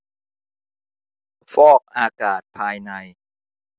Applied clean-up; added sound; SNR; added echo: none; none; none; none.